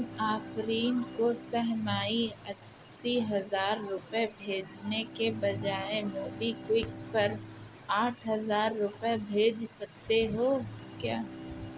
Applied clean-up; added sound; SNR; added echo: none; Bowed string instrument; 16 dB; none.